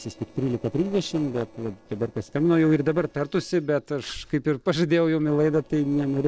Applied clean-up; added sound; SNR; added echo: neural separator model SepFormer DNS4.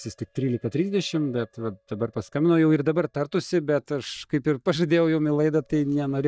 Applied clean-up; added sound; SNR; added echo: neural mask model DeepFilterNet 3.